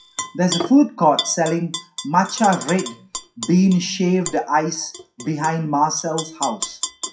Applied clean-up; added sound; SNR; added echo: classical method WPE with log-MMSE.